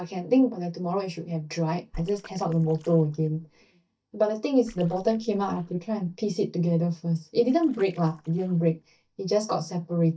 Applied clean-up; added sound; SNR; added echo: neural mask model DeepFilterNet 3.